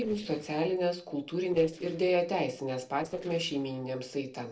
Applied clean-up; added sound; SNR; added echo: neural separator model SepFormer DNS4.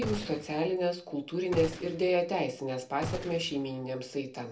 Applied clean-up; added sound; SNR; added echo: none; Gunshot, gunfire; 11 dB; reverberation time 0.3 s.